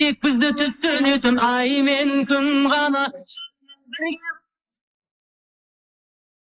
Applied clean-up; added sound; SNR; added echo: neural mask model Resemble Enhance denoiser.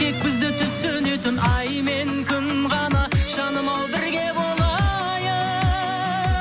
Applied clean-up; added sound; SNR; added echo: none; none; none; none.